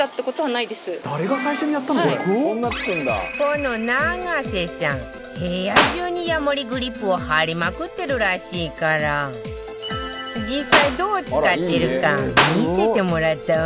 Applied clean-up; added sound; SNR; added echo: none; Clapping; -3 dB; none.